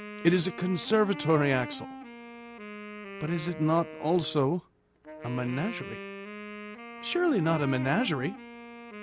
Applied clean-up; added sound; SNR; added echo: none; Wind instrument, woodwind instrument; 12 dB; none.